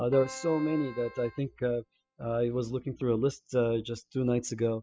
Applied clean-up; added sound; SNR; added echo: classical method spectral subtraction.